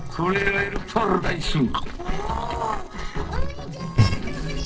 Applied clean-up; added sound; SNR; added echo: neural separator model SepFormer DNS4.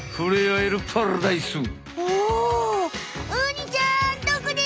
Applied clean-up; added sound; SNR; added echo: none; none; none; none.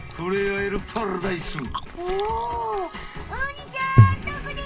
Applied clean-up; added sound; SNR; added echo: none; Chewing, mastication; -2 dB; reverberation time 0.2 s.